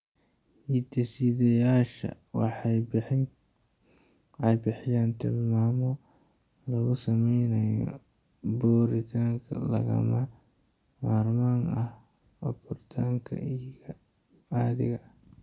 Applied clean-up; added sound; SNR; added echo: none; none; none; none.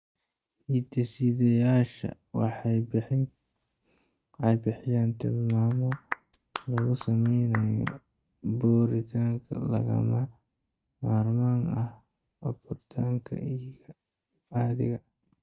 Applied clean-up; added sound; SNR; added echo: neural mask model RNNoise.